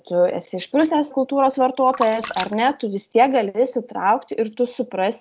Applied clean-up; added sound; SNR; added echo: none; Splash, splatter; 14 dB; none.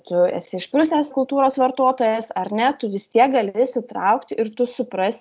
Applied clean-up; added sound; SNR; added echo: none; none; none; none.